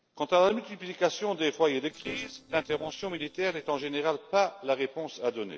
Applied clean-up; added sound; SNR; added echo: neural separator model SepFormer DNS4.